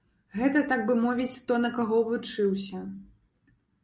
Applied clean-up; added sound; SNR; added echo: none; none; none; none.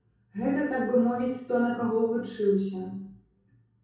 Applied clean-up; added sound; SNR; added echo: none; none; none; reverberation time 0.6 s.